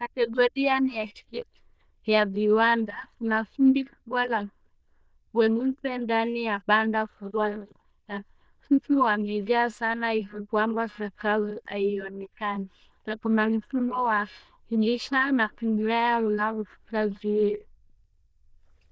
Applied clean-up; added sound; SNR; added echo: neural diffusion model UNIVERSE++.